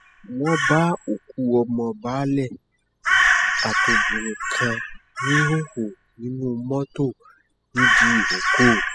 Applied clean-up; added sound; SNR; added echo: classical method spectral subtraction.